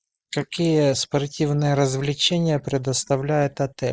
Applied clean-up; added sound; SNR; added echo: neural mask model Resemble Enhance denoiser.